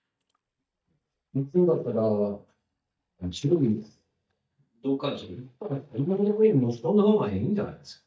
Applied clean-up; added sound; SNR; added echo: neural mask model DeepFilterNet 3.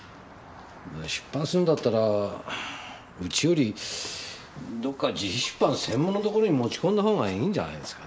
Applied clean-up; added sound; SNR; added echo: none; none; none; none.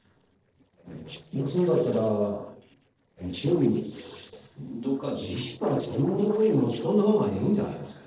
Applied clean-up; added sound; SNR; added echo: neural separator model SepFormer DNS4.